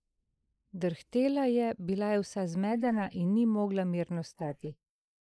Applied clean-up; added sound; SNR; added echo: neural mask model Resemble Enhance denoiser.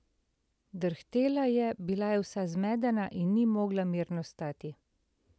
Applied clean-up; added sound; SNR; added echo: none; none; none; none.